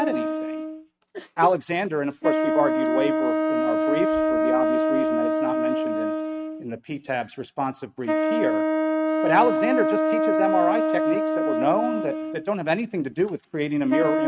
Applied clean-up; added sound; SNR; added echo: neural mask model RNNoise.